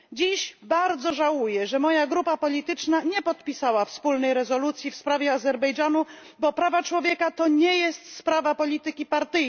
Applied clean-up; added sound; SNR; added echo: none; none; none; none.